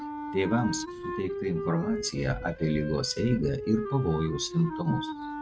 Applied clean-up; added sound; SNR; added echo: neural mask model RNNoise.